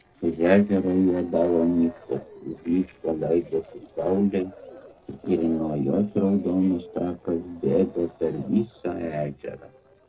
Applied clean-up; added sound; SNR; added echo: neural separator model SepFormer DNS4.